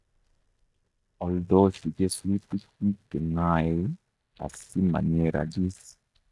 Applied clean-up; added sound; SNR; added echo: neural mask model DeepFilterNet 3.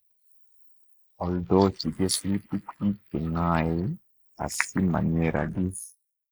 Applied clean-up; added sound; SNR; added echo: neural mask model Resemble Enhance denoiser.